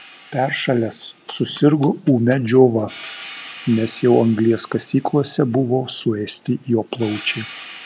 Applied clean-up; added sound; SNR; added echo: none; Hi-hat; 18 dB; none.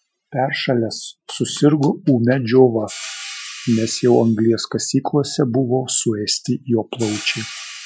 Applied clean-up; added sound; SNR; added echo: classical method Wiener filter.